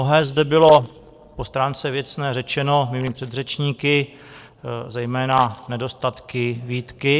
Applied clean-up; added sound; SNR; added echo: neural separator model SepFormer DNS4.